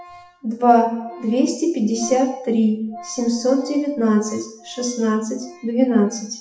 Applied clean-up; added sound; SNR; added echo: classical method WPE with log-MMSE.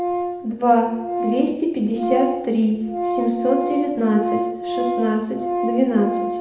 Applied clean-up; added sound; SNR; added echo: none; Organ; 4 dB; reverberation time 0.8 s.